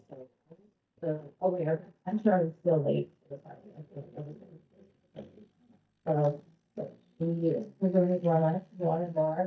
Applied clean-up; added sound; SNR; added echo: neural mask model DeepFilterNet 3.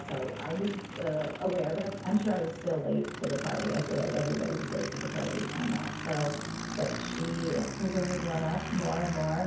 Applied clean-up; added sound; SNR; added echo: none; Aircraft; 6 dB; reverberation time 0.6 s.